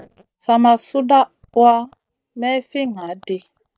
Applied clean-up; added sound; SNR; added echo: neural mask model DeepFilterNet 3.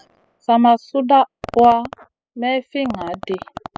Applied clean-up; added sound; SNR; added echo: classical method spectral subtraction.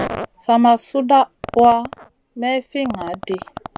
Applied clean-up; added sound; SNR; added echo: none; Fart; 14 dB; none.